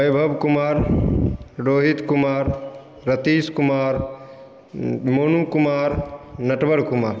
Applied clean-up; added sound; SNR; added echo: none; none; none; none.